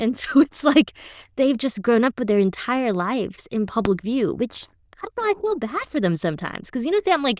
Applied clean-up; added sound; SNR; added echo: neural diffusion model UNIVERSE++.